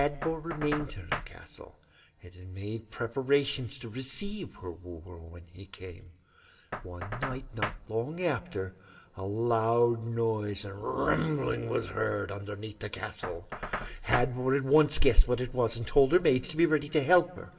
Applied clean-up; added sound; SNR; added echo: none; Knock; 14 dB; reverberation time 0.5 s.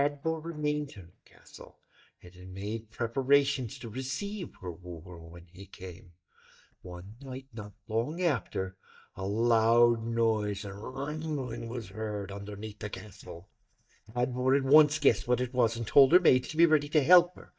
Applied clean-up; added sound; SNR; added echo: neural mask model DeepFilterNet 3.